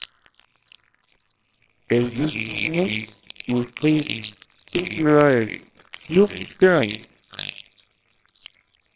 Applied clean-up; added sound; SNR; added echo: neural separator model SepFormer WHAMR!.